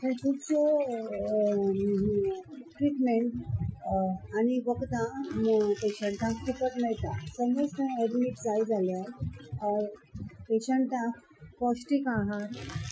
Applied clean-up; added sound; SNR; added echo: classical method Wiener filter.